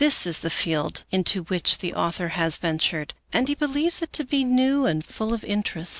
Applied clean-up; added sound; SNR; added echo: none; none; none; none.